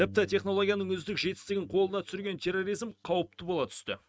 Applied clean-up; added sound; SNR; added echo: neural mask model RNNoise.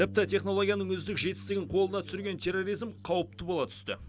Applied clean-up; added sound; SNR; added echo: none; Bass guitar; 15 dB; none.